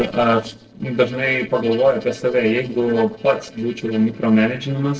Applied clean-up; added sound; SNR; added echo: neural separator model SepFormer DNS4.